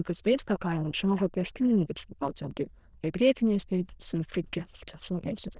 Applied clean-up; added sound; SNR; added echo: neural diffusion model UNIVERSE++.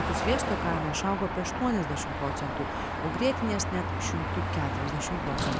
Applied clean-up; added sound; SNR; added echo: none; Car passing by / Traffic noise, roadway noise / Engine; -1 dB; none.